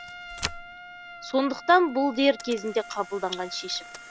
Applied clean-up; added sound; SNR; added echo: none; Trumpet + Camera; 14 dB; none.